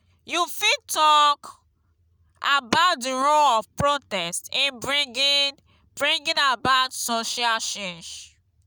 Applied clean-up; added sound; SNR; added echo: none; none; none; none.